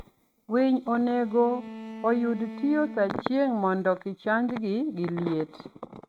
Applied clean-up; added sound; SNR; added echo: neural mask model RNNoise.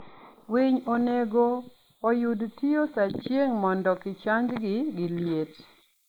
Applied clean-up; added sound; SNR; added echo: neural mask model Resemble Enhance denoiser.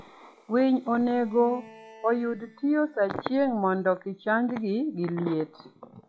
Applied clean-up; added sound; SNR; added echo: classical method log-MMSE.